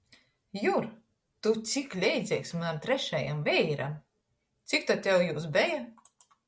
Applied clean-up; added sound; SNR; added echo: none; none; none; none.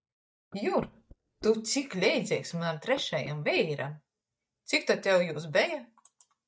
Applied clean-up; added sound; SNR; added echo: neural mask model DeepFilterNet 3.